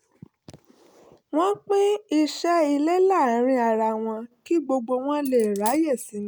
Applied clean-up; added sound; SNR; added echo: none; Coin (dropping); 13 dB; none.